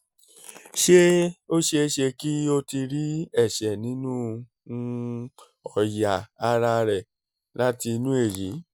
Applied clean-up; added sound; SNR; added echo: none; none; none; none.